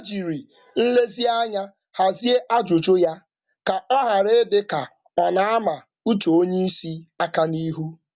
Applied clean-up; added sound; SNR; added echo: none; none; none; none.